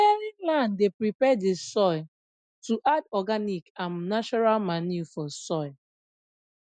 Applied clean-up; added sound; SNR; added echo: none; none; none; none.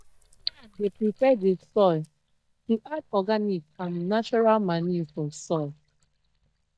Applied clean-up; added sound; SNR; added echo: neural mask model DeepFilterNet 3.